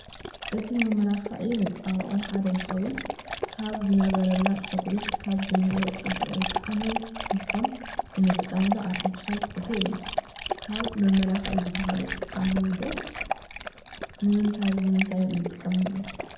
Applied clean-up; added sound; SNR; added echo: none; Dog; 6 dB; reverberation time 0.7 s.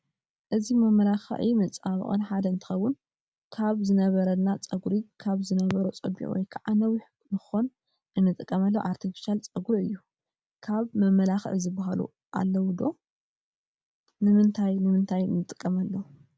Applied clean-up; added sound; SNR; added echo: none; none; none; none.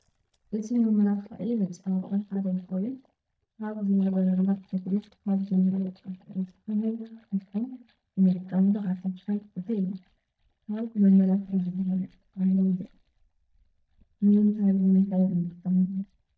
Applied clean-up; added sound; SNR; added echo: neural mask model DeepFilterNet 3.